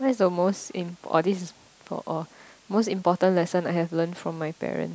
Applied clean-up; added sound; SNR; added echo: none; none; none; none.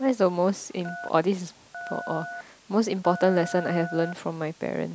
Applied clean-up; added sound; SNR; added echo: none; Telephone; 12 dB; none.